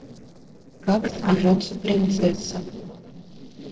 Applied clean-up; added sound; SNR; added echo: neural separator model SepFormer DNS4.